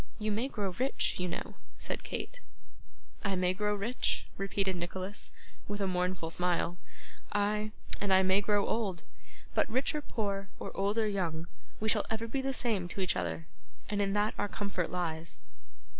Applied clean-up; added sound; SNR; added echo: none; none; none; none.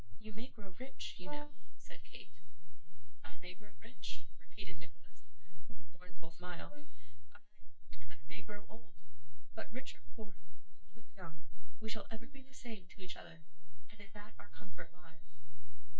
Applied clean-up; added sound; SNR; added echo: neural mask model DeepFilterNet 3.